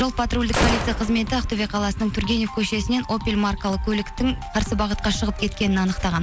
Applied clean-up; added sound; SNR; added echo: none; Gunshot, gunfire; 6 dB; none.